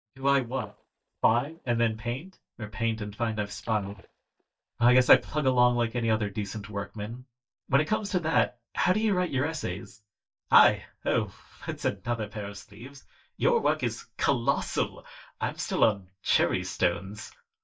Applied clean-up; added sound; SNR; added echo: neural mask model DeepFilterNet 3.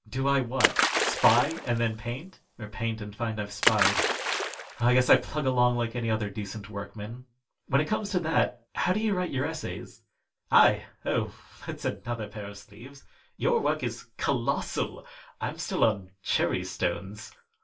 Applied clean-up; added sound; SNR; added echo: none; Splash, splatter; 2 dB; reverberation time 0.2 s.